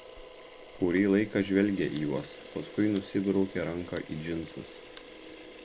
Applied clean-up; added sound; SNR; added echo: none; Camera; 17 dB; none.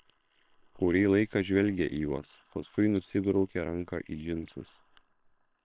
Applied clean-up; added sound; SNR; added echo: neural separator model SepFormer WHAM!.